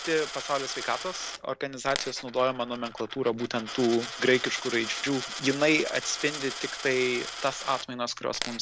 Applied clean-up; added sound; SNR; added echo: none; Coin (dropping); 9 dB; none.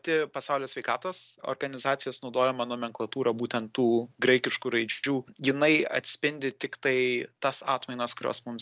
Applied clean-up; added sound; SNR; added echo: none; none; none; none.